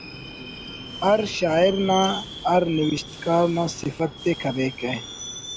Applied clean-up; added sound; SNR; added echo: none; Subway, metro, underground; 12 dB; none.